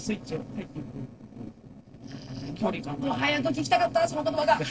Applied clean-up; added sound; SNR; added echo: neural separator model SepFormer DNS4.